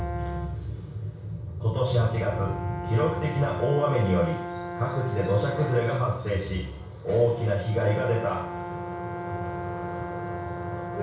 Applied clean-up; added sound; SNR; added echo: none; Brass instrument; 9 dB; reverberation time 0.6 s.